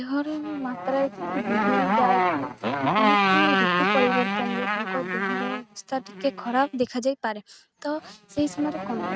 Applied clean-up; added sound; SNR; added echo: neural mask model RNNoise.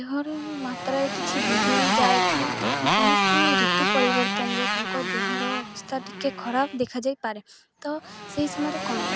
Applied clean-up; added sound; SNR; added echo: none; Motorcycle; -3 dB; none.